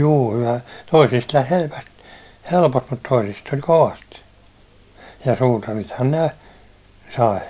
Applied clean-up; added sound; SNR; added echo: none; none; none; none.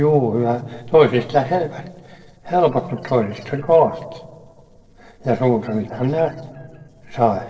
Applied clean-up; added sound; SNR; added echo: neural separator model SepFormer DNS4.